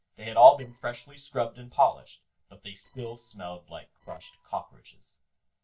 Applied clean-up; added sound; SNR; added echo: neural separator model SepFormer DNS4.